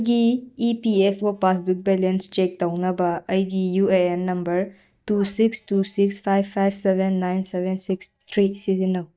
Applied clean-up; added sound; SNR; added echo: neural mask model DeepFilterNet 3.